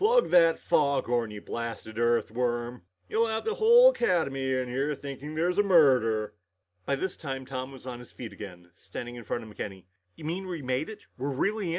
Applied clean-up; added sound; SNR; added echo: none; none; none; none.